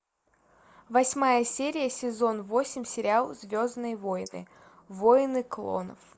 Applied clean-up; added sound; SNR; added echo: neural mask model Resemble Enhance denoiser.